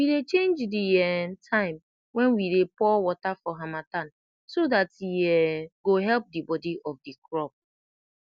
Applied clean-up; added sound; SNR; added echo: none; none; none; none.